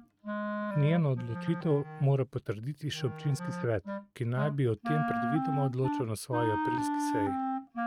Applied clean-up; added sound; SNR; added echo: neural mask model RNNoise.